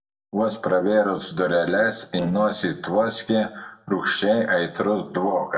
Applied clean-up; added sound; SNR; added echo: neural separator model SepFormer DNS4.